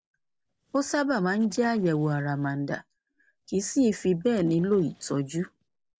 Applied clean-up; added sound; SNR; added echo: neural separator model SepFormer DNS4.